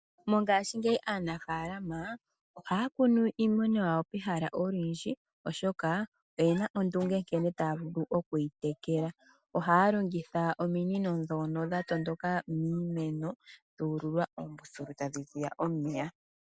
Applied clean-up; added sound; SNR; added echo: none; none; none; none.